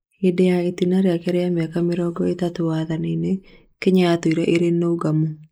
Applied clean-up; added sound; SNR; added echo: neural mask model Resemble Enhance denoiser.